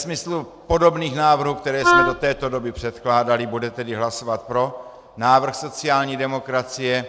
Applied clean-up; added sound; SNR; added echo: none; Wind instrument, woodwind instrument; -2 dB; none.